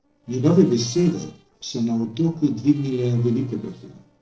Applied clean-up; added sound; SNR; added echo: neural separator model SepFormer DNS4.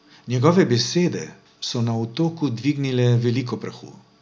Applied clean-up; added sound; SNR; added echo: none; none; none; none.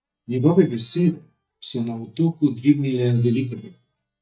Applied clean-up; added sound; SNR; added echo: neural mask model DeepFilterNet 3.